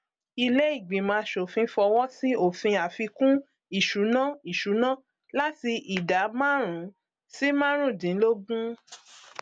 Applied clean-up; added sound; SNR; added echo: none; none; none; none.